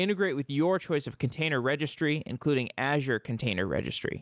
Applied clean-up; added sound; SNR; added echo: none; none; none; none.